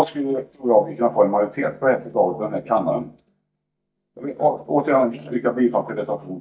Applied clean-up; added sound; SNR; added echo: neural mask model DeepFilterNet 3.